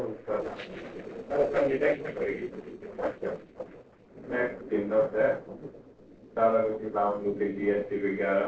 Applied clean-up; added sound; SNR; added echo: neural separator model SepFormer DNS4.